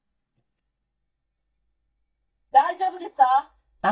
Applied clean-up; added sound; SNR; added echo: neural mask model DeepFilterNet 3.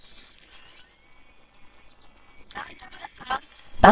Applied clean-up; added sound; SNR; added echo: neural separator model SepFormer WHAMR!.